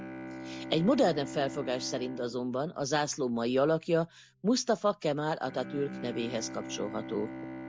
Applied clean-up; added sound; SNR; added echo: none; Bowed string instrument; 12 dB; none.